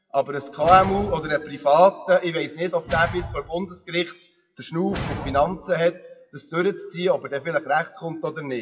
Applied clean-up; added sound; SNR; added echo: classical method WPE with log-MMSE.